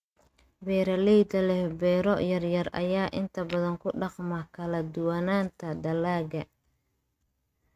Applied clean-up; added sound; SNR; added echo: neural mask model RNNoise.